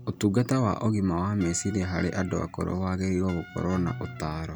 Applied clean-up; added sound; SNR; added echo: none; Bowed string instrument + Brass instrument; 18 dB; none.